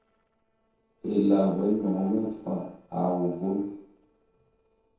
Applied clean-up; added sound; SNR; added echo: neural separator model SepFormer DNS4.